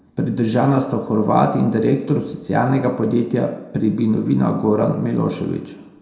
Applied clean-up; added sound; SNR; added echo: none; none; none; reverberation time 0.5 s.